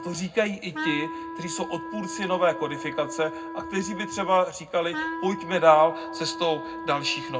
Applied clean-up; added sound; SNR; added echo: none; Wind instrument, woodwind instrument; 9 dB; reverberation time 0.3 s.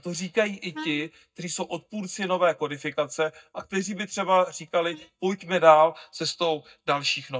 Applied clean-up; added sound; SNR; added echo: neural mask model DeepFilterNet 3.